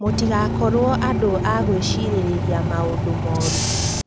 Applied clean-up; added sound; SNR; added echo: none; Bus / Engine; -3 dB; none.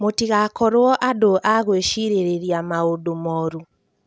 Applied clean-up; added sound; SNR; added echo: none; none; none; none.